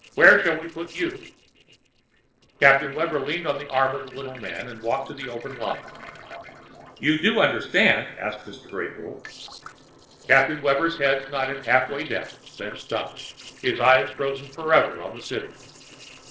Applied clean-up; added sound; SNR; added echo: neural separator model SepFormer DNS4.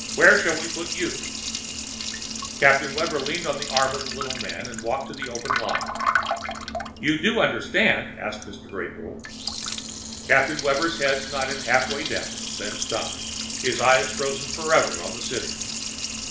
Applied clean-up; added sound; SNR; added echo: none; Liquid; 5 dB; reverberation time 0.7 s.